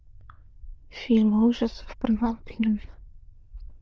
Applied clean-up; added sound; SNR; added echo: neural diffusion model UNIVERSE++.